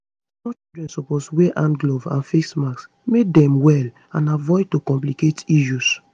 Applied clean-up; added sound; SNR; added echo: none; none; none; none.